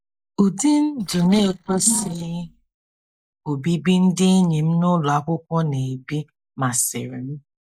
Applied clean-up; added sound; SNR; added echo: neural mask model Resemble Enhance denoiser.